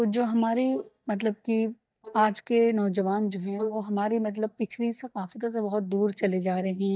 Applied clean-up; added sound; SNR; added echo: neural mask model DeepFilterNet 3.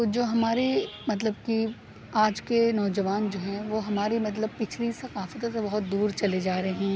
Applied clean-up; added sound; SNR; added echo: none; none; none; none.